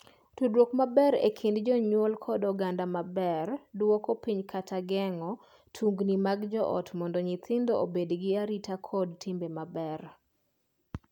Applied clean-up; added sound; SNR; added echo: none; none; none; none.